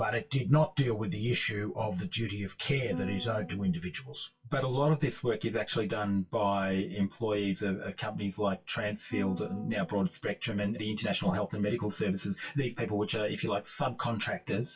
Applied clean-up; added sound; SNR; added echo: classical method WPE with log-MMSE.